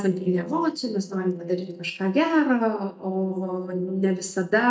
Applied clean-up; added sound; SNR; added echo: neural mask model DeepFilterNet 3.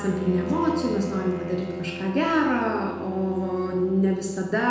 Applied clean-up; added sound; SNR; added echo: none; Bowed string instrument; 11 dB; reverberation time 1.0 s.